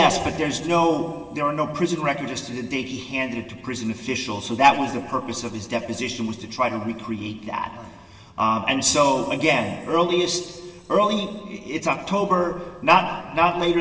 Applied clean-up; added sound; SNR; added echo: none; none; none; reverberation time 2.3 s.